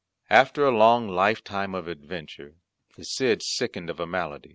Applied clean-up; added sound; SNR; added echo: none; none; none; none.